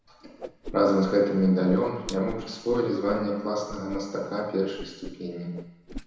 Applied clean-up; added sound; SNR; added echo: none; Whoosh, swoosh, swish; 15 dB; reverberation time 1.0 s.